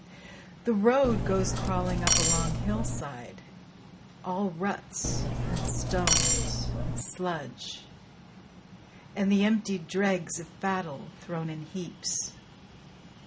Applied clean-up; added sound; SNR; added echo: none; Cutlery, silverware; -4 dB; none.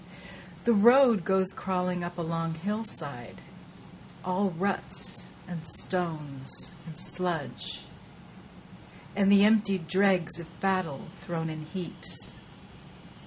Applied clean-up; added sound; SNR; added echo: none; none; none; none.